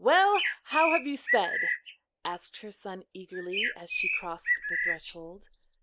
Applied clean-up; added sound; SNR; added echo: neural mask model Resemble Enhance denoiser.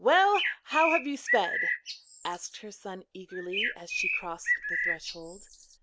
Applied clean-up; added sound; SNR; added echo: none; Bird; 2 dB; none.